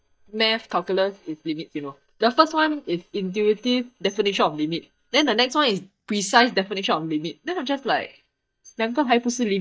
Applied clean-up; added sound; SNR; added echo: neural mask model DeepFilterNet 3.